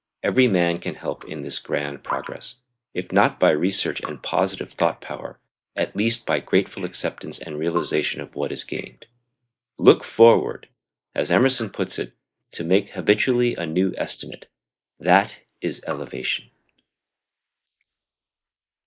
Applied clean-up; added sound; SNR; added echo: neural mask model Resemble Enhance denoiser.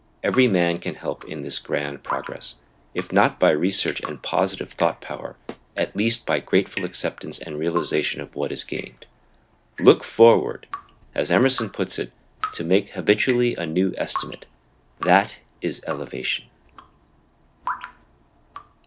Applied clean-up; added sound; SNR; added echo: none; Drip; 15 dB; none.